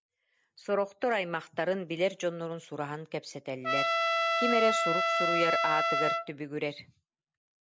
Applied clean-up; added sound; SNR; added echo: none; Trumpet; -4 dB; none.